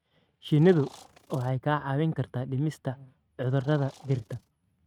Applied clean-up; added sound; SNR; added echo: neural mask model RNNoise.